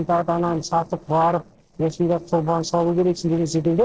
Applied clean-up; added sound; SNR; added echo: neural separator model SepFormer DNS4.